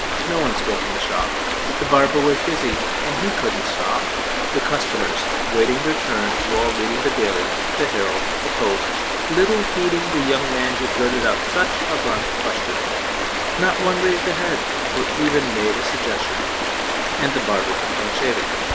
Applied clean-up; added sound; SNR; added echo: none; Stream; -1 dB; none.